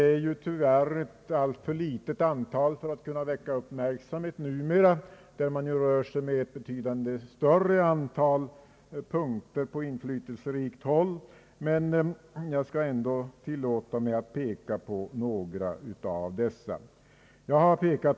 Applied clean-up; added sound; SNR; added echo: none; none; none; none.